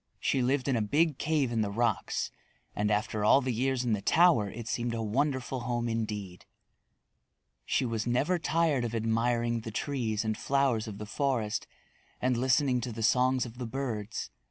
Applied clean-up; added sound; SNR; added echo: none; none; none; none.